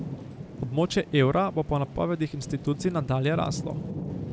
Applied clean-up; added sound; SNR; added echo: none; Thunder / Rain; 9 dB; none.